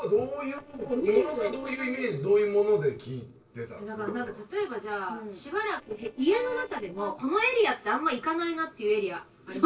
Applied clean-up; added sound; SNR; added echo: neural separator model SepFormer DNS4.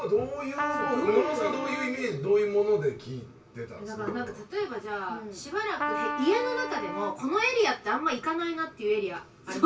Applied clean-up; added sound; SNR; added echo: none; Trumpet; 5 dB; reverberation time 0.1 s.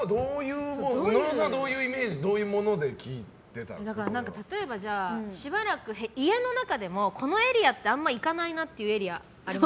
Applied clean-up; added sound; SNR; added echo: none; none; none; none.